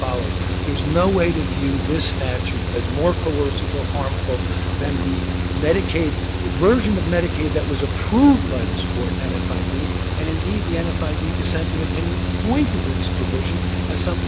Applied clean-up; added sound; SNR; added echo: none; Mechanical fan; -1 dB; none.